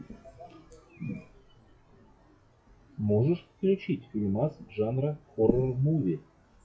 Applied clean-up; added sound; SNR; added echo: classical method log-MMSE.